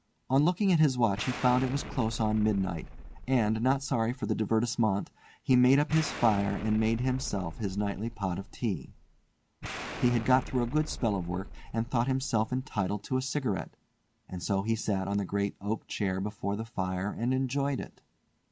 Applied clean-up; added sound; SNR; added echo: none; Explosion; 12 dB; none.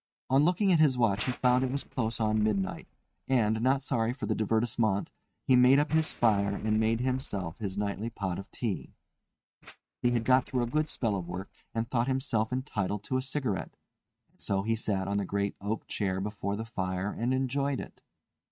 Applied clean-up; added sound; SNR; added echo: neural mask model RNNoise.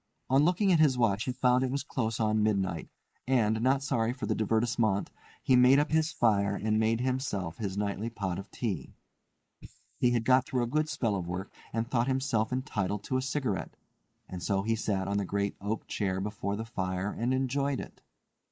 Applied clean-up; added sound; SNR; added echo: neural mask model Resemble Enhance denoiser.